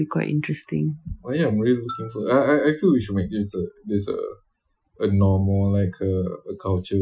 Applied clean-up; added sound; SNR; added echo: classical method Wiener filter.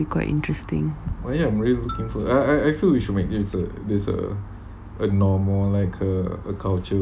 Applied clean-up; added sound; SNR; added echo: none; Marimba, xylophone; 18 dB; none.